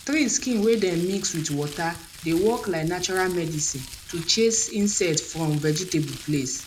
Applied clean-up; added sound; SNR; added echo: none; Crumpling, crinkling; 16 dB; none.